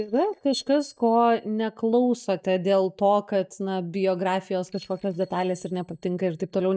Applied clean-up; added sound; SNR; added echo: neural mask model DeepFilterNet 3.